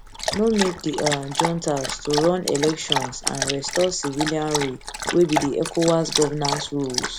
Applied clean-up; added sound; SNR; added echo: none; Dog; 5 dB; none.